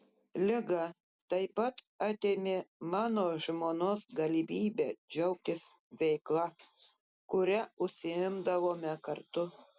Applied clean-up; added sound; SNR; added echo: none; none; none; none.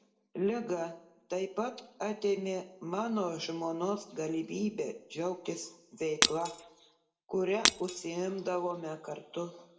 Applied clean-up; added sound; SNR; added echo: none; Shatter; -4 dB; reverberation time 0.6 s.